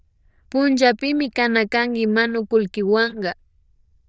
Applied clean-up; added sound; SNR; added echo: neural diffusion model UNIVERSE++.